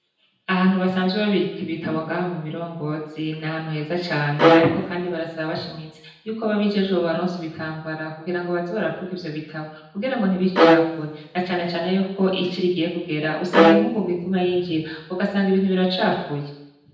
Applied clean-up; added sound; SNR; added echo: none; Bowed string instrument; -3 dB; reverberation time 0.9 s.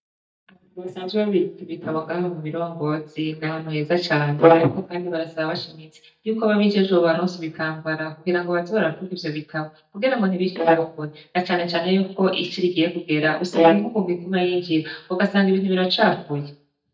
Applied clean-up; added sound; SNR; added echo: neural mask model DeepFilterNet 3.